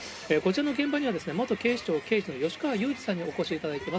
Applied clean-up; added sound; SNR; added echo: none; Crowd; 15 dB; reverberation time 0.3 s.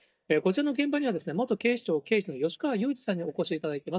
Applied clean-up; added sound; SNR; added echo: neural mask model DeepFilterNet 3.